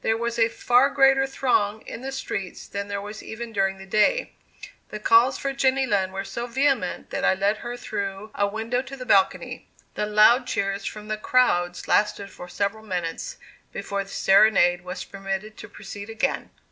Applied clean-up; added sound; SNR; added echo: none; none; none; none.